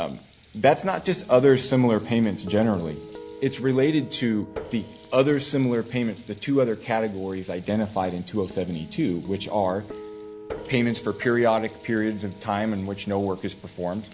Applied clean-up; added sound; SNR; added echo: none; Guitar + Water tap, faucet; 17 dB; none.